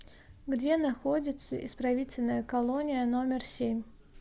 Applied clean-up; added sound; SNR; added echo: none; none; none; none.